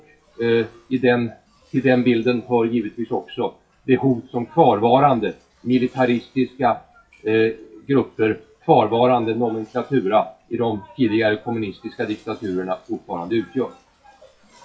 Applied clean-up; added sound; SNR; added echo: classical method WPE with log-MMSE.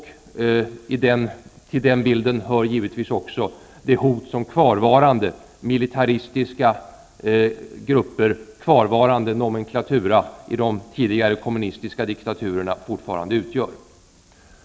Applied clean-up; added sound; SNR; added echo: none; none; none; none.